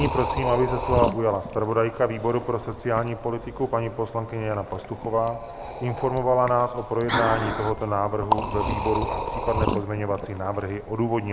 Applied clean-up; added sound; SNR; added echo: none; Liquid; 5 dB; none.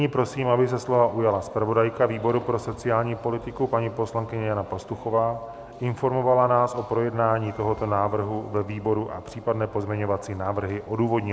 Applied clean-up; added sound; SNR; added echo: none; none; none; none.